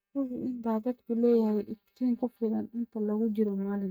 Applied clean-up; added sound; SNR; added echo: neural mask model DeepFilterNet 3.